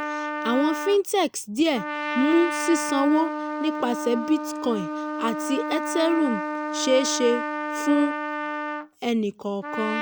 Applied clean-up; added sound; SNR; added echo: none; Trumpet; 5 dB; none.